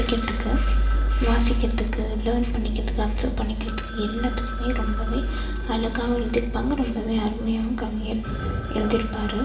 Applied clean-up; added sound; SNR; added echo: none; Telephone; 17 dB; reverberation time 2.3 s.